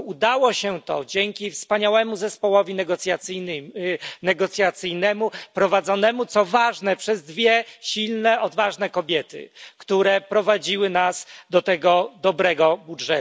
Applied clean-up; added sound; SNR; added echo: none; none; none; none.